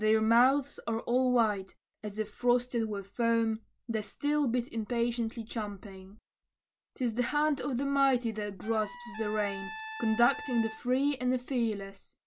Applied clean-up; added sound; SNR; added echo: none; Trumpet; 14 dB; none.